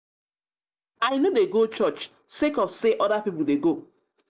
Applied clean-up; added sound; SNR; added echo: none; none; none; none.